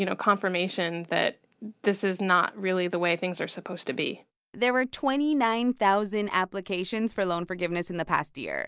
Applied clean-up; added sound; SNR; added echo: none; none; none; none.